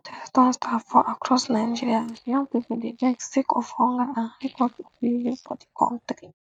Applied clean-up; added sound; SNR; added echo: neural mask model DeepFilterNet 3.